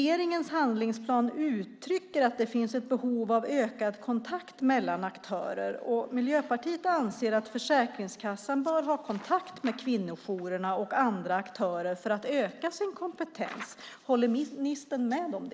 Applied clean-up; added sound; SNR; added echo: none; none; none; none.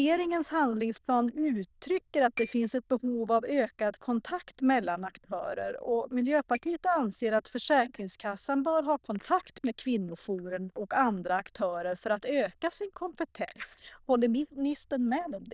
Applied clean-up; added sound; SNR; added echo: neural diffusion model UNIVERSE++.